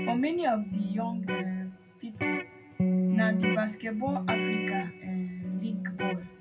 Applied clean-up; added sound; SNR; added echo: none; Electric guitar; -1 dB; reverberation time 0.3 s.